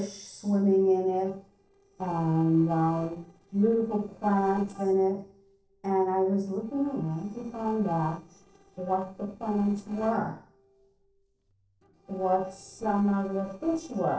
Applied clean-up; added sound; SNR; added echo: neural separator model SepFormer DNS4.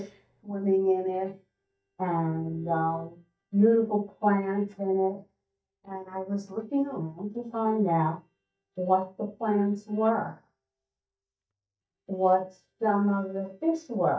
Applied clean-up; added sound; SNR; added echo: neural mask model DeepFilterNet 3.